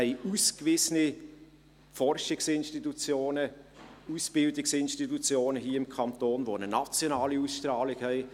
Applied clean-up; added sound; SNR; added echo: none; none; none; none.